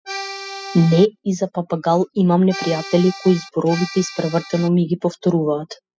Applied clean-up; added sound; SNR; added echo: classical method spectral subtraction.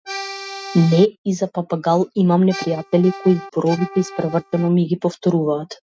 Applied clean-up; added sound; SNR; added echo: neural mask model RNNoise.